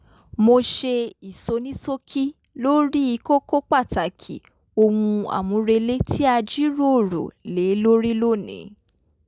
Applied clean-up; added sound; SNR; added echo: none; none; none; none.